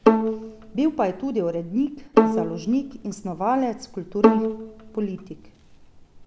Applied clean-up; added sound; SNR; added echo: none; Bowed string instrument; -2 dB; none.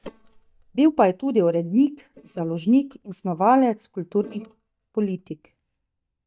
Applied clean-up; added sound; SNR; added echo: neural mask model DeepFilterNet 3.